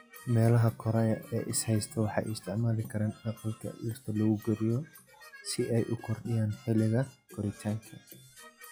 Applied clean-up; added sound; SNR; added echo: classical method log-MMSE.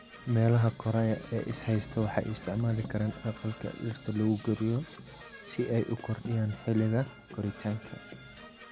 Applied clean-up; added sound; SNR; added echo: none; Brass instrument / Percussion; 16 dB; none.